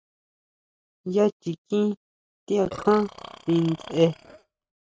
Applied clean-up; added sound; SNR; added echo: neural mask model RNNoise.